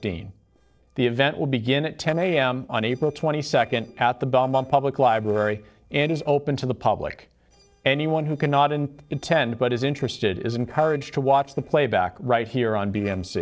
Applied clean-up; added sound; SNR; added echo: neural separator model SepFormer DNS4.